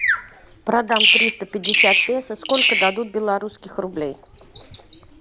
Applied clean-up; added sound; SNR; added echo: none; Bird vocalization, bird call, bird song; -3 dB; none.